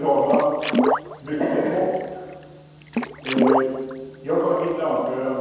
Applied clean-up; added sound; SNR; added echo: none; Water / Splash, splatter; 3 dB; reverberation time 1.2 s.